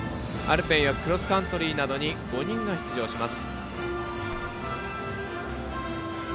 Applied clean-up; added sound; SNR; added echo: none; Slam; 18 dB; none.